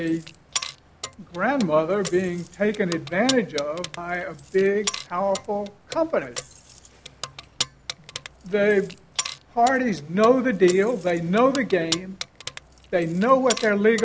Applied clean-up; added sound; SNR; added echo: none; Keys jangling; 12 dB; none.